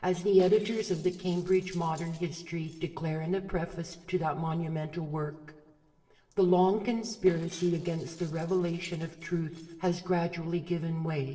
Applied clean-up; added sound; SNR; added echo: neural separator model SepFormer DNS4.